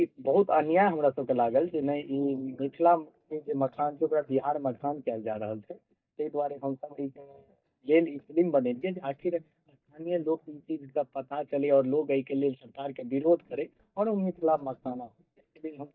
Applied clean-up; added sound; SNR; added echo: neural mask model DeepFilterNet 3.